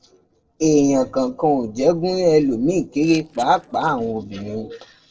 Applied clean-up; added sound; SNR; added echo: neural separator model SepFormer DNS4.